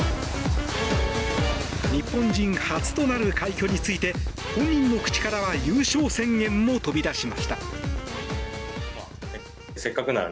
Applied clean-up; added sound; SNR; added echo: none; none; none; none.